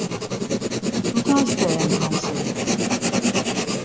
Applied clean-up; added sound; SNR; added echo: none; Writing; -5 dB; reverberation time 1.5 s.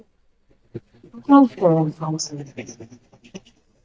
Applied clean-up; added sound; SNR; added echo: neural mask model DeepFilterNet 3.